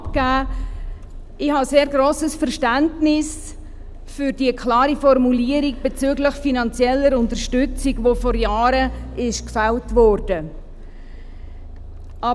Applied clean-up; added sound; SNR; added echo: none; Accelerating, revving, vroom; 10 dB; none.